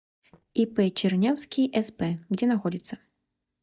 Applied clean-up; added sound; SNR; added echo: neural mask model DeepFilterNet 3.